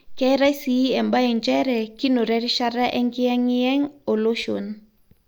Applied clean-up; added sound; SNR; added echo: none; none; none; none.